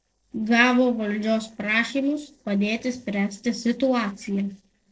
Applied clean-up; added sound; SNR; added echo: neural separator model SepFormer DNS4.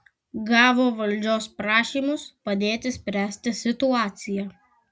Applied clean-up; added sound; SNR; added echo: none; none; none; none.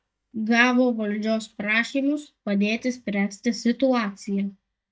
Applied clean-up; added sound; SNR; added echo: neural mask model DeepFilterNet 3.